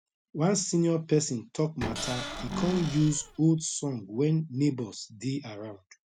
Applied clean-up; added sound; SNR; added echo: none; Cupboard open or close / Door; 7 dB; none.